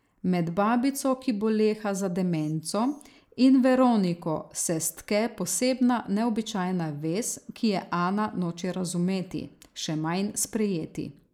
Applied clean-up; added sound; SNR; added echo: neural mask model Resemble Enhance denoiser.